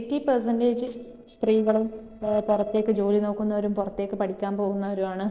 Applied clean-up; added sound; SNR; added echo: neural separator model SepFormer DNS4.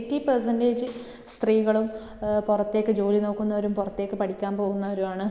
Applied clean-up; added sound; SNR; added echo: none; none; none; none.